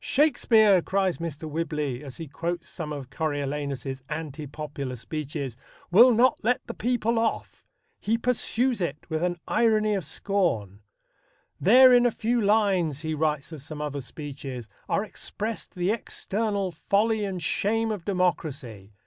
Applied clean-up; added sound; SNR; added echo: none; none; none; none.